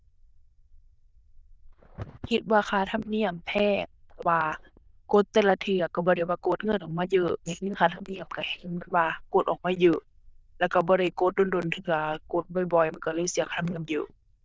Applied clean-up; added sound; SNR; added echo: neural diffusion model UNIVERSE++.